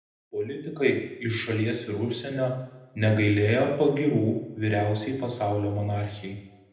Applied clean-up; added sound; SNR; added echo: none; none; none; reverberation time 0.8 s.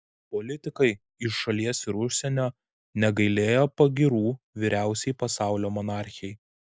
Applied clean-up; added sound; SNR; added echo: none; none; none; none.